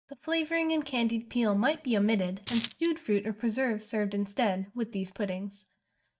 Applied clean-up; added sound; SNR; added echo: neural mask model DeepFilterNet 3.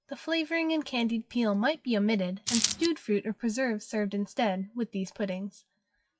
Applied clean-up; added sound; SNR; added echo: classical method WPE with log-MMSE.